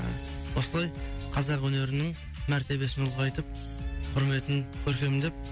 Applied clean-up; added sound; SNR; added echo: none; Brass instrument; 17 dB; none.